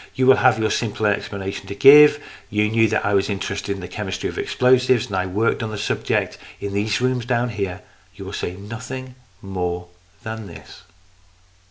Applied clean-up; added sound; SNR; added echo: none; none; none; none.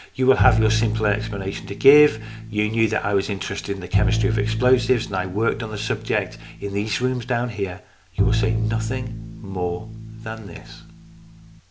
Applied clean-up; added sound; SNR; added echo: none; Bowed string instrument; 2 dB; none.